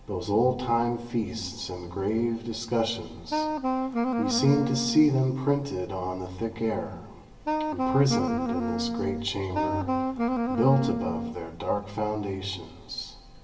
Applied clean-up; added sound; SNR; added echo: none; Wind instrument, woodwind instrument; 0 dB; reverberation time 1.3 s.